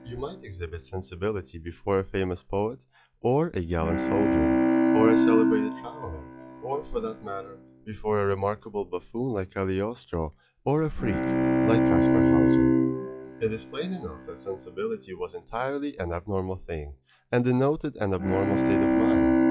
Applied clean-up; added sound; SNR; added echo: classical method log-MMSE.